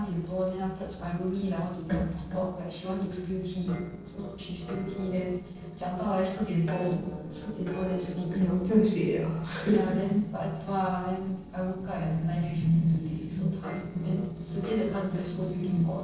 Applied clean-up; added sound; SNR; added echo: neural separator model SepFormer DNS4.